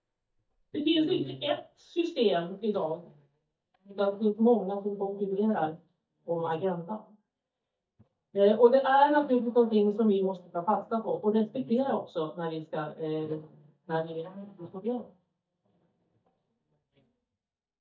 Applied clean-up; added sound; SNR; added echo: neural mask model DeepFilterNet 3.